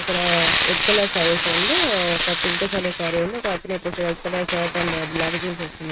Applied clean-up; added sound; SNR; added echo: neural mask model RNNoise.